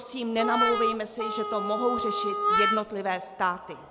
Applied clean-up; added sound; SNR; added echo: none; Harmonica; -2 dB; none.